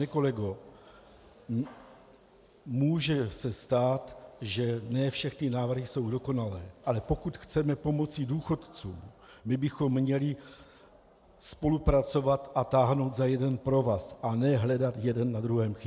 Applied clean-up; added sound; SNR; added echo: none; none; none; none.